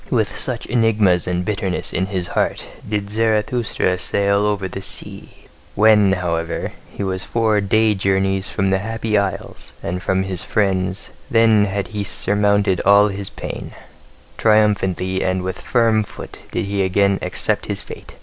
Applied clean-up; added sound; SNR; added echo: none; none; none; none.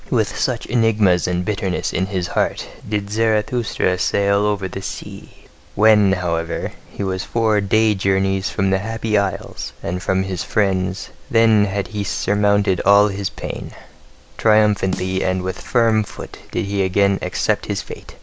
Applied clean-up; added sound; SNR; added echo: none; Snare drum; 17 dB; none.